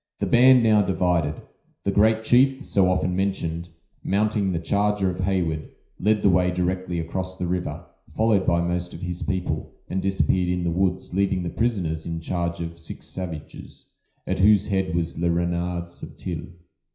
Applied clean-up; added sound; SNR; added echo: none; none; none; reverberation time 0.5 s.